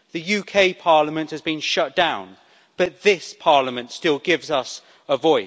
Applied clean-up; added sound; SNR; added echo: none; none; none; none.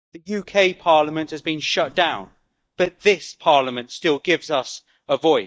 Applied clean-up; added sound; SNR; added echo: neural mask model DeepFilterNet 3.